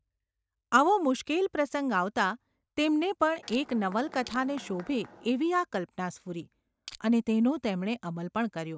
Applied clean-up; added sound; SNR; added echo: none; Crushing + Mechanisms; 18 dB; none.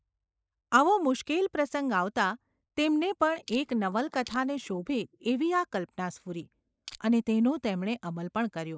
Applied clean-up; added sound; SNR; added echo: neural mask model Resemble Enhance denoiser.